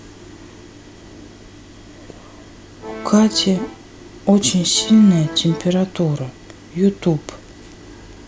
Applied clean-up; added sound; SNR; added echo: none; Accordion; 13 dB; none.